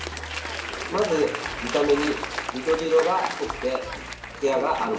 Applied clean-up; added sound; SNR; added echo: none; Applause / Crowd; 7 dB; reverberation time 0.7 s.